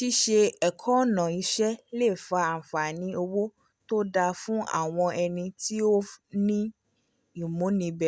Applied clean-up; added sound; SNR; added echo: none; none; none; none.